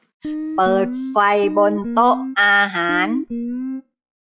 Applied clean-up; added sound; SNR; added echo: classical method log-MMSE.